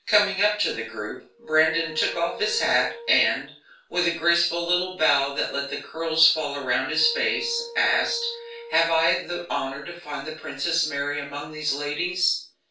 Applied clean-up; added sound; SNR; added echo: none; Wind instrument, woodwind instrument; 15 dB; reverberation time 0.3 s.